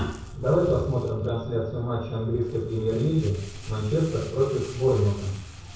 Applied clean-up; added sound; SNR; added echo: none; Crumpling, crinkling; 19 dB; reverberation time 0.7 s.